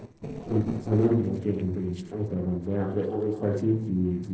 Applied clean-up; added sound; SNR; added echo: neural separator model SepFormer DNS4.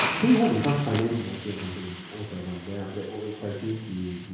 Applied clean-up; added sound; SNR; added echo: none; Hiss; 7 dB; reverberation time 1.1 s.